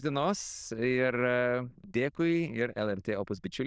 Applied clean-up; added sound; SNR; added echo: neural diffusion model UNIVERSE++.